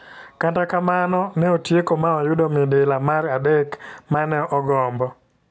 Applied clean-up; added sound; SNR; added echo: none; none; none; none.